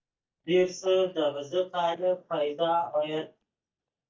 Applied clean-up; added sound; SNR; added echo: neural mask model DeepFilterNet 3.